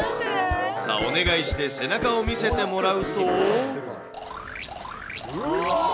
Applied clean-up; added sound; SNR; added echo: none; none; none; none.